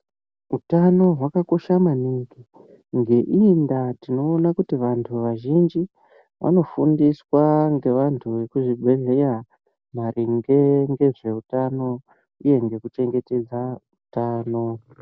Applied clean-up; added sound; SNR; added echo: none; none; none; none.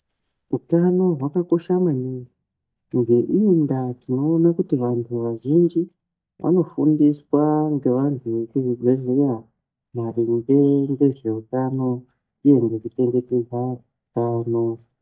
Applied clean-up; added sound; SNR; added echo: neural mask model DeepFilterNet 3.